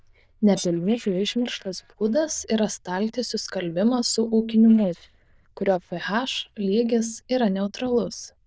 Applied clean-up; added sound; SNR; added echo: neural diffusion model UNIVERSE++.